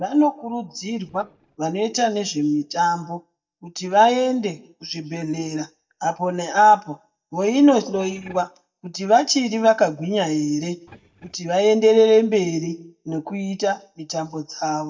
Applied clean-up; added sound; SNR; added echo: neural mask model DeepFilterNet 3.